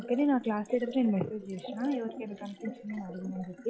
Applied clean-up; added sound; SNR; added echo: classical method log-MMSE.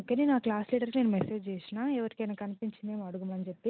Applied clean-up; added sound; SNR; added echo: none; none; none; none.